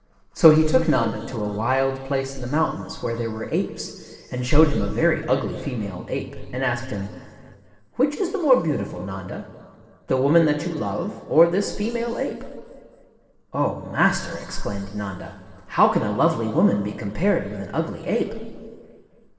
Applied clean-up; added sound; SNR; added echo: neural separator model SepFormer DNS4.